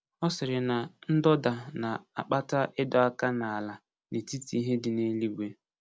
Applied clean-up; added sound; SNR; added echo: none; none; none; none.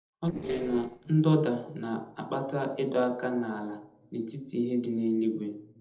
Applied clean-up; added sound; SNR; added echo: neural separator model SepFormer DNS4.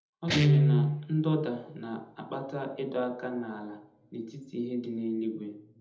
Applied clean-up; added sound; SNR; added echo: none; Guitar; -2 dB; reverberation time 0.8 s.